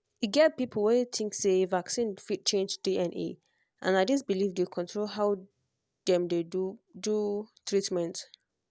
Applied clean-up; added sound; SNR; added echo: none; none; none; none.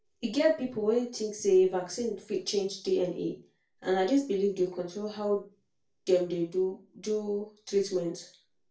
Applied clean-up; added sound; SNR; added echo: none; none; none; reverberation time 0.3 s.